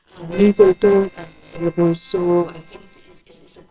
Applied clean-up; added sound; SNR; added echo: neural separator model SepFormer WHAMR!.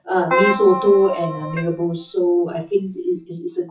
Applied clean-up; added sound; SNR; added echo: classical method WPE with log-MMSE.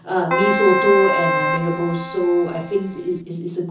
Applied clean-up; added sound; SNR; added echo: none; Keyboard (musical); 2 dB; reverberation time 0.6 s.